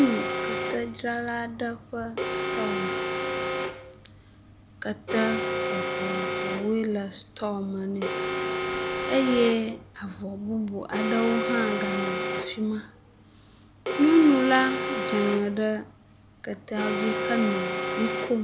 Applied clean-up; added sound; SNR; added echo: none; Alarm; 3 dB; none.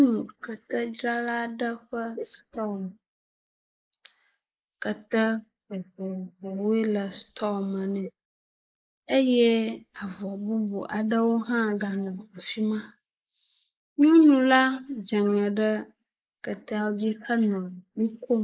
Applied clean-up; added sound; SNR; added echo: neural mask model Resemble Enhance denoiser.